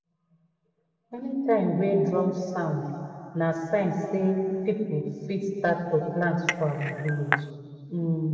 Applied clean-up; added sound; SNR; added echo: none; Cutlery, silverware / Dishes, pots, and pans / Chink, clink; 4 dB; reverberation time 2.4 s.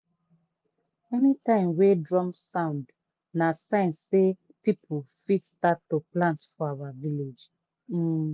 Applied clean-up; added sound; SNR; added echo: none; none; none; none.